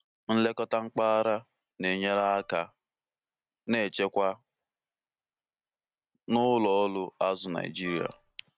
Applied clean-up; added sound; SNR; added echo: none; Wind instrument, woodwind instrument; 16 dB; none.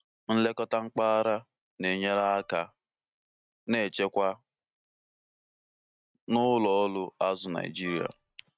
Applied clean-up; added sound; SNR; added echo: neural mask model RNNoise.